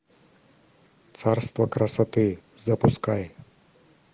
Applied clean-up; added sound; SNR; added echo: none; none; none; none.